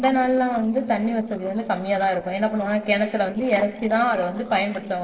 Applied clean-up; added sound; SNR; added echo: neural separator model SepFormer DNS4.